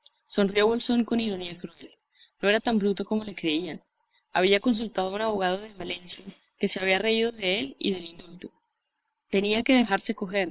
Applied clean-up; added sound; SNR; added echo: neural separator model SepFormer WHAM!.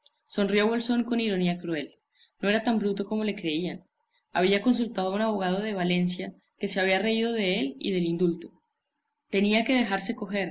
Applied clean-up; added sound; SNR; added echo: none; none; none; none.